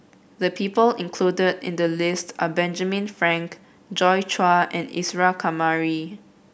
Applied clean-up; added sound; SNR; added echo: none; none; none; none.